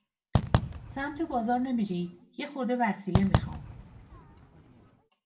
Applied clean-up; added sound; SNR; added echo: none; Fireworks; -1 dB; reverberation time 0.4 s.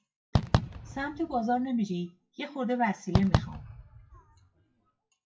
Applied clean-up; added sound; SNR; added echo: classical method WPE with log-MMSE.